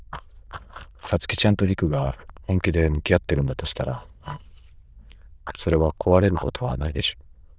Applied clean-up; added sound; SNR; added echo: neural diffusion model UNIVERSE++.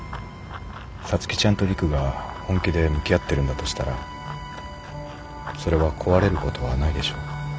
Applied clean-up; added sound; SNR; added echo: none; Run; 17 dB; none.